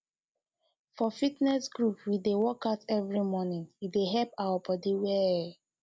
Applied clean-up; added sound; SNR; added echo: none; none; none; none.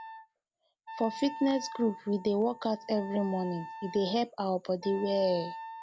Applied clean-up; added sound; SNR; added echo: none; Wind instrument, woodwind instrument; 13 dB; none.